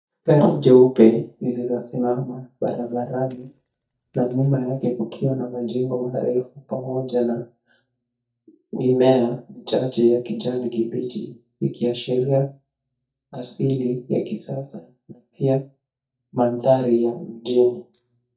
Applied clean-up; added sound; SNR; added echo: neural mask model DeepFilterNet 3.